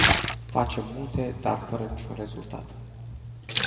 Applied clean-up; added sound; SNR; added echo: none; Splash, splatter; -4 dB; reverberation time 2.2 s.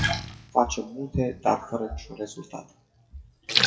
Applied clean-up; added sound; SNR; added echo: classical method WPE with log-MMSE.